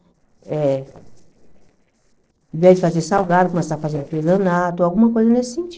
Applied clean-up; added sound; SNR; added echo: neural separator model SepFormer DNS4.